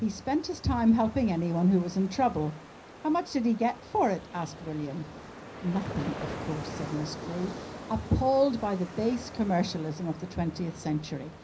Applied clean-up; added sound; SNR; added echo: none; Ocean; 13 dB; reverberation time 0.5 s.